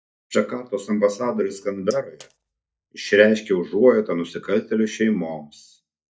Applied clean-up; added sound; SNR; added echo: neural mask model DeepFilterNet 3.